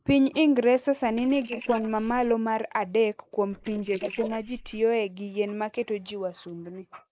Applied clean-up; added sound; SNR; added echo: neural mask model Resemble Enhance denoiser.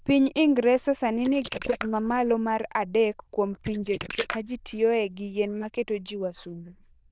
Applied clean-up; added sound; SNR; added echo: neural diffusion model UNIVERSE++.